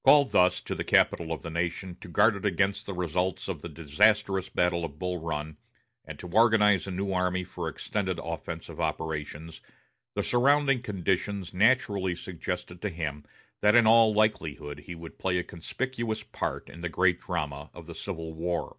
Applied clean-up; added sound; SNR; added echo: none; none; none; none.